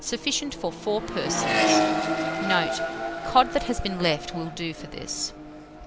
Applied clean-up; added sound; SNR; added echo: none; Accelerating, revving, vroom; 0 dB; none.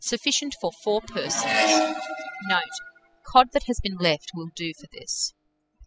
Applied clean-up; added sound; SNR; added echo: classical method spectral subtraction.